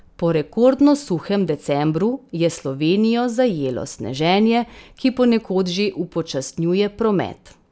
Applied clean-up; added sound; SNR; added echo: none; none; none; none.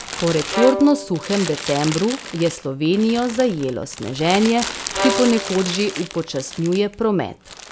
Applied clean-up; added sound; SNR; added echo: none; Bowed string instrument + Crumpling, crinkling; 8 dB; none.